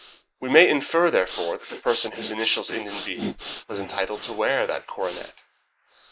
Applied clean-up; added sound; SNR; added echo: neural mask model Resemble Enhance denoiser.